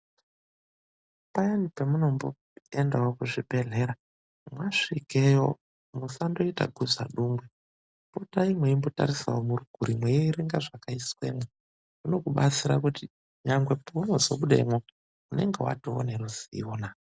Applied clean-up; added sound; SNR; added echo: none; none; none; none.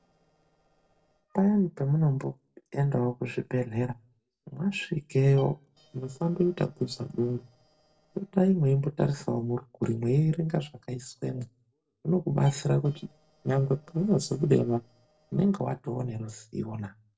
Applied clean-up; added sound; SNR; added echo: neural separator model SepFormer DNS4.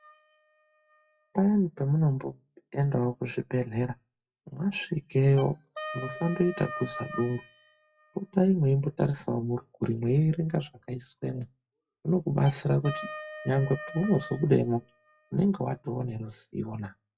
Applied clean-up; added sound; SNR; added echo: classical method WPE with log-MMSE.